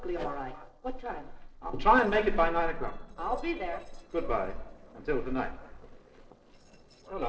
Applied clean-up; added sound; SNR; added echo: neural separator model SepFormer DNS4.